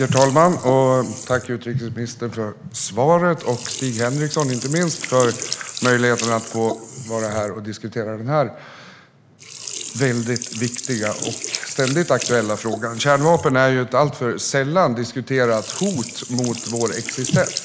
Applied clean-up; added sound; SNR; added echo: none; Sink (filling or washing); 12 dB; none.